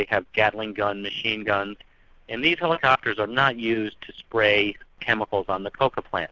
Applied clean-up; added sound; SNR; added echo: none; none; none; none.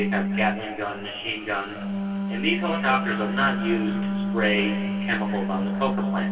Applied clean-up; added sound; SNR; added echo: none; Wind instrument, woodwind instrument; 0 dB; reverberation time 2.5 s.